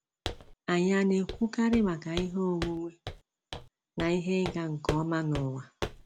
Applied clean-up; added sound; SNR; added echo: none; Walk, footsteps; 10 dB; none.